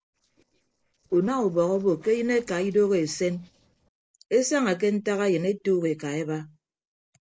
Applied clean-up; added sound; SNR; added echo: neural separator model SepFormer DNS4.